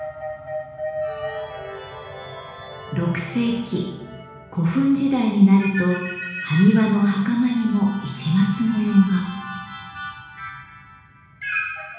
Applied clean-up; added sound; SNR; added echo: none; none; none; reverberation time 1.1 s.